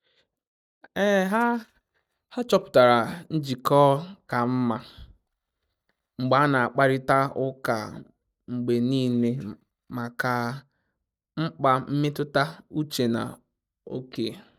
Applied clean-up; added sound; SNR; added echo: neural mask model DeepFilterNet 3.